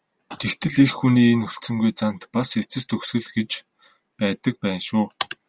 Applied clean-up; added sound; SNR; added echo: none; none; none; none.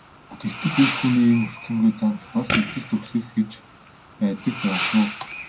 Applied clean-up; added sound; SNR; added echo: none; Fireworks; 9 dB; reverberation time 0.2 s.